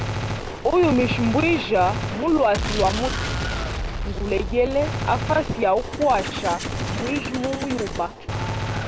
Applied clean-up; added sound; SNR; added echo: none; Gunshot, gunfire; 4 dB; none.